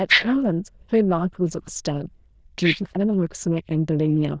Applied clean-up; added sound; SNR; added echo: neural diffusion model UNIVERSE++.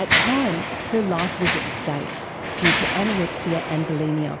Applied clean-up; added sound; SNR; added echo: none; Mechanisms; 0 dB; none.